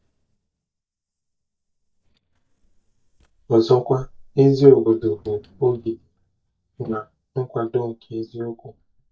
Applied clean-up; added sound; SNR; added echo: neural mask model DeepFilterNet 3.